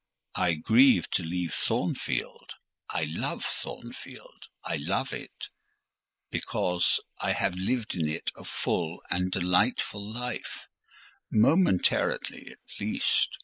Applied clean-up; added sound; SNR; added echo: neural mask model Resemble Enhance denoiser.